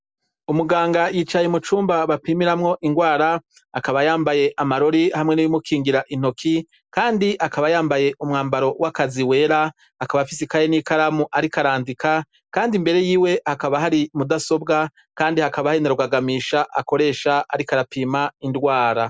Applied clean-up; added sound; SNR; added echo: none; none; none; none.